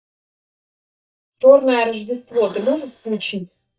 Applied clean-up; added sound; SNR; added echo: neural mask model DeepFilterNet 3.